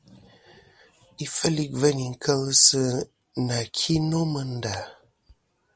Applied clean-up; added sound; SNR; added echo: none; none; none; none.